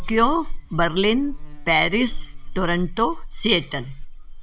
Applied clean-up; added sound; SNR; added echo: none; Buzz; 5 dB; none.